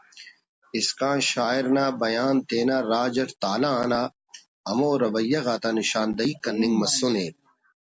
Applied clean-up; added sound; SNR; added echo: none; none; none; none.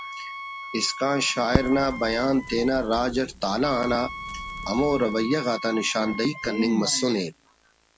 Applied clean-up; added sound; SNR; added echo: none; Crackle + Wind instrument, woodwind instrument; 10 dB; none.